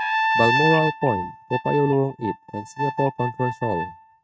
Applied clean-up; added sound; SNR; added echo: neural mask model RNNoise.